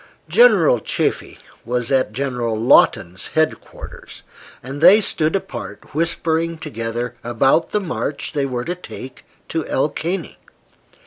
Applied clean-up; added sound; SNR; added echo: none; none; none; none.